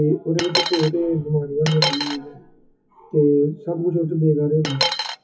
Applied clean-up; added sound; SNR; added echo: classical method WPE with log-MMSE.